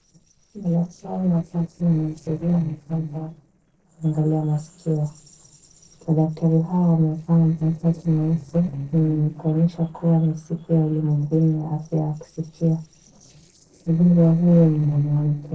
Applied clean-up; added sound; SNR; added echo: neural separator model SepFormer DNS4.